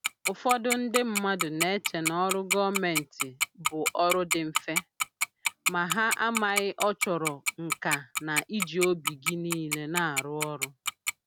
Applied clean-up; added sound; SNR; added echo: none; Tick-tock; 3 dB; none.